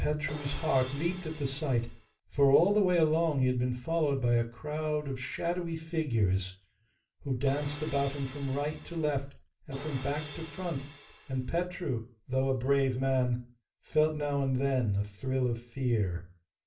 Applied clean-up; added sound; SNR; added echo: none; Crash cymbal; 16 dB; reverberation time 0.3 s.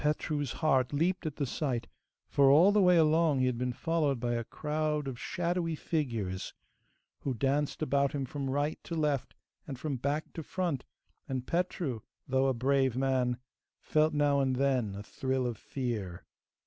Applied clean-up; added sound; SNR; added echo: none; none; none; none.